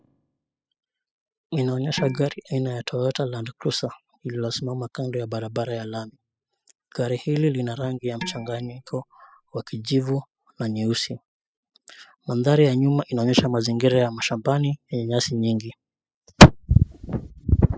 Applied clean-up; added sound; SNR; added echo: classical method spectral subtraction.